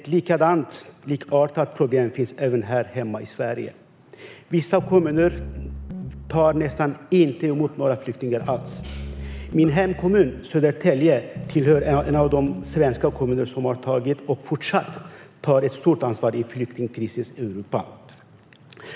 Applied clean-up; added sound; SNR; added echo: none; Piano; 11 dB; none.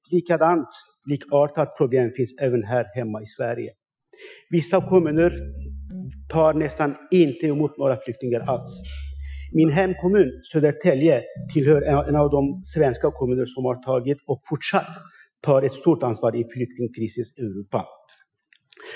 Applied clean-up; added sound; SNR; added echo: classical method Wiener filter.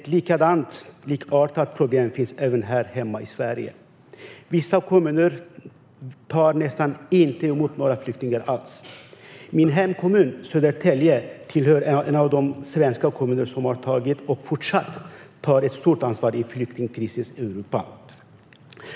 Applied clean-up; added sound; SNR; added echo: none; none; none; none.